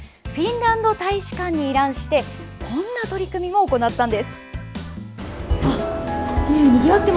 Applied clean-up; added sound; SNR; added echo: none; none; none; none.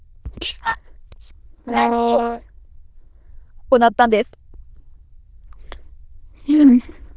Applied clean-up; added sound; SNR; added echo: neural diffusion model UNIVERSE++.